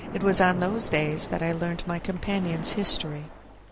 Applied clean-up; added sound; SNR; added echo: none; Splash, splatter; 11 dB; none.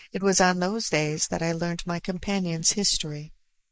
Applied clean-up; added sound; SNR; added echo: neural mask model Resemble Enhance denoiser.